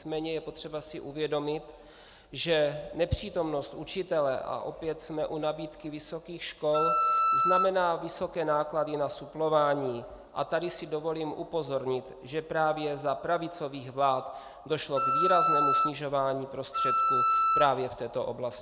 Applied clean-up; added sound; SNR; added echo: none; Wind instrument, woodwind instrument; -4 dB; none.